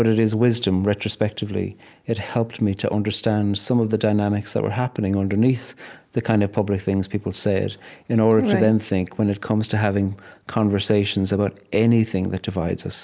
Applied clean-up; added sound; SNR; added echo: none; none; none; none.